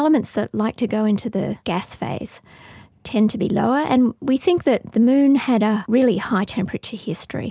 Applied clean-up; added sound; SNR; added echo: none; none; none; none.